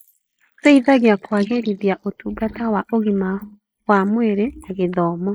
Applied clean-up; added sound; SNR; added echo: neural mask model Resemble Enhance denoiser.